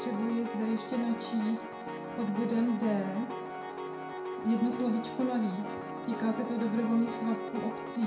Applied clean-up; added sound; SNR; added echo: none; Piano; 7 dB; reverberation time 0.6 s.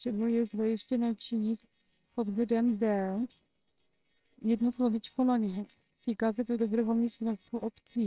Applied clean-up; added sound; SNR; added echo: neural separator model SepFormer WHAMR!.